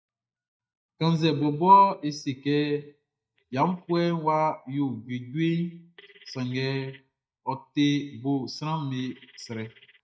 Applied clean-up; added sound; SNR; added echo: neural mask model DeepFilterNet 3.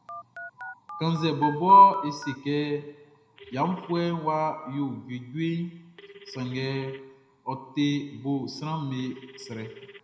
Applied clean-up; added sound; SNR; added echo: none; Telephone; 20 dB; reverberation time 0.8 s.